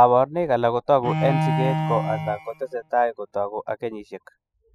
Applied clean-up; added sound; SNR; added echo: classical method spectral subtraction.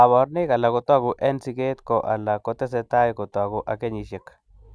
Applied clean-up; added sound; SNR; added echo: none; none; none; none.